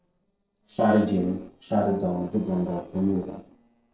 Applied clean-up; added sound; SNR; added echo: neural separator model SepFormer DNS4.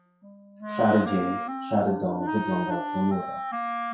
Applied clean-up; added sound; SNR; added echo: classical method WPE with log-MMSE.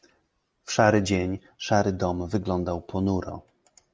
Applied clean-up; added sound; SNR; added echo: none; none; none; none.